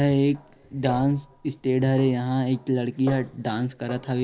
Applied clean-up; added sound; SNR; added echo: none; Snare drum; 20 dB; none.